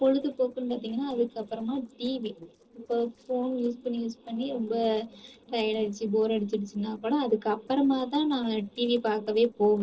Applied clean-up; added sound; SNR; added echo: neural separator model SepFormer DNS4.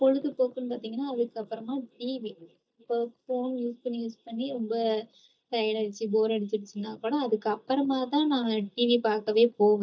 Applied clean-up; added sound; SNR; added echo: neural mask model DeepFilterNet 3.